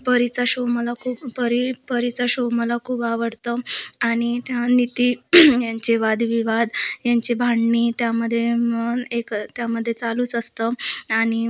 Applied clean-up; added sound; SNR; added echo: none; none; none; none.